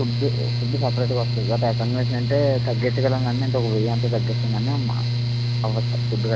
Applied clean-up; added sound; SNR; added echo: none; Mechanical fan; -4 dB; none.